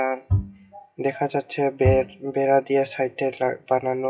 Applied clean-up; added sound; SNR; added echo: classical method WPE with log-MMSE.